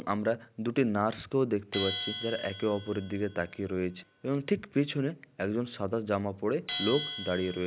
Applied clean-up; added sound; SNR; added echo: none; Bell; 11 dB; none.